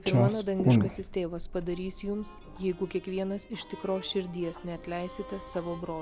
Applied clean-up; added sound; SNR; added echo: none; Clock; 0 dB; none.